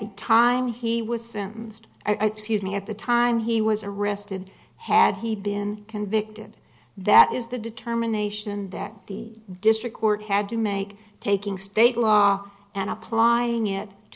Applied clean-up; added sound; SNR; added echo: none; none; none; none.